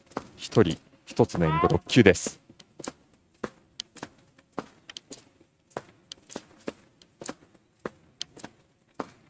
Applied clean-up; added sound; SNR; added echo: neural mask model RNNoise.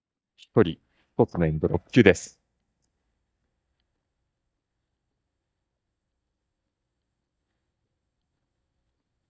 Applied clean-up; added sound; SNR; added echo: neural mask model DeepFilterNet 3.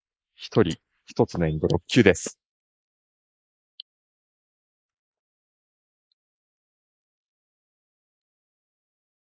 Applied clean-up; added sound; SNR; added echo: neural mask model Resemble Enhance denoiser.